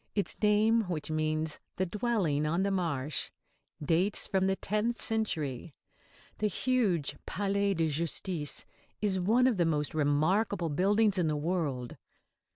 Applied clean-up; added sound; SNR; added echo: none; none; none; none.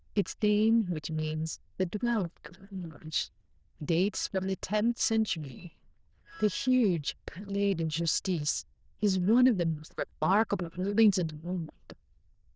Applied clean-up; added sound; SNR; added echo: neural diffusion model UNIVERSE++.